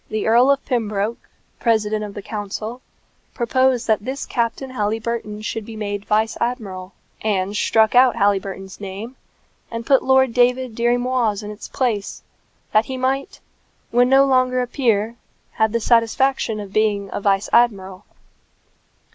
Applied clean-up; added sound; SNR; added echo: none; none; none; none.